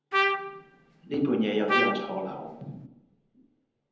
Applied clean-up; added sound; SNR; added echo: none; Trumpet; -2 dB; reverberation time 0.9 s.